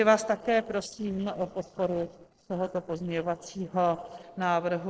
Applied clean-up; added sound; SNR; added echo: neural separator model SepFormer DNS4.